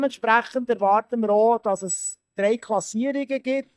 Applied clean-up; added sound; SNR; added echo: neural mask model DeepFilterNet 3.